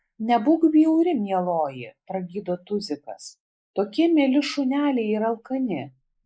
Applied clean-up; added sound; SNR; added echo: neural mask model Resemble Enhance denoiser.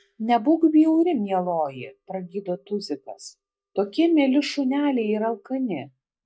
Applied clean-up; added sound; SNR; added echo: neural mask model DeepFilterNet 3.